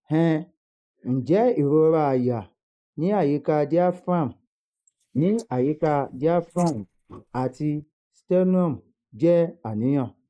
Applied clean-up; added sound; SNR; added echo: neural mask model Resemble Enhance denoiser.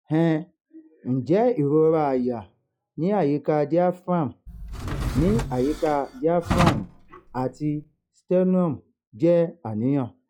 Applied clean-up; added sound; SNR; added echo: classical method log-MMSE.